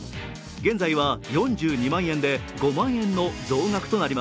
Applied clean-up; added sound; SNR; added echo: none; none; none; none.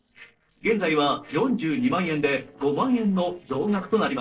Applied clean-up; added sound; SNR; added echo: neural separator model SepFormer DNS4.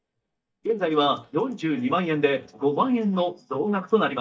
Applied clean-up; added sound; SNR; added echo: neural mask model DeepFilterNet 3.